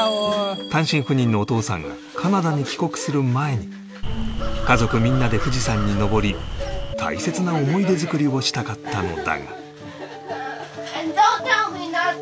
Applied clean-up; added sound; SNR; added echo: none; Crow; 2 dB; none.